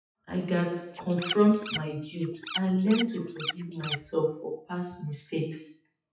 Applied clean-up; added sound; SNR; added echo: classical method WPE with log-MMSE.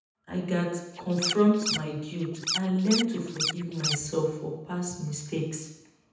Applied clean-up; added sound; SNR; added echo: none; Scratching (performance technique); 3 dB; reverberation time 0.9 s.